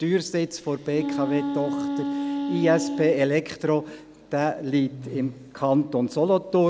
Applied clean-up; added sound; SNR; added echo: none; Wind instrument, woodwind instrument; 4 dB; none.